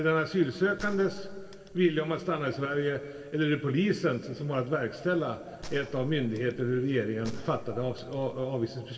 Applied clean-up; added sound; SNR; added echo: none; Gunshot, gunfire; 12 dB; reverberation time 1.8 s.